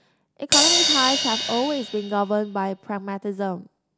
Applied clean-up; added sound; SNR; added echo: none; Crash cymbal; -2 dB; none.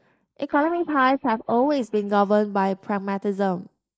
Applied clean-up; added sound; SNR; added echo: neural mask model Resemble Enhance denoiser.